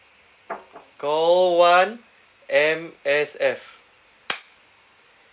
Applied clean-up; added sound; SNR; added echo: none; none; none; none.